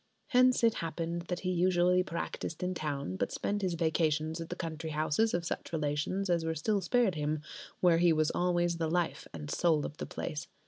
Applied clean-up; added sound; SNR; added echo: none; none; none; none.